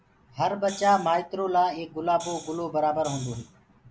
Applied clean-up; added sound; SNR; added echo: none; Hi-hat; 17 dB; none.